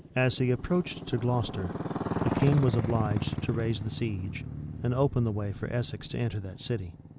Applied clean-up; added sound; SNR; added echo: none; Motorcycle; 5 dB; none.